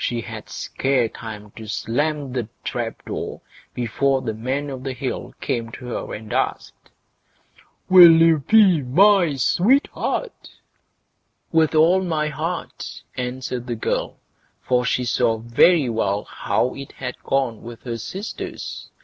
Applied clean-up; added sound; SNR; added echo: none; none; none; none.